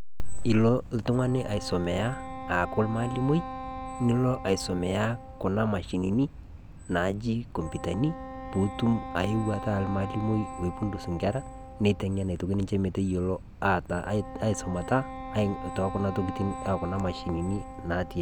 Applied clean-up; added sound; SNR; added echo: none; Wind instrument, woodwind instrument; 13 dB; none.